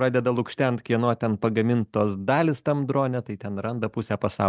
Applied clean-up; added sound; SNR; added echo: none; none; none; none.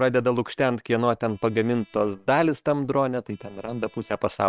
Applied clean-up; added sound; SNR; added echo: neural separator model SepFormer WHAM!.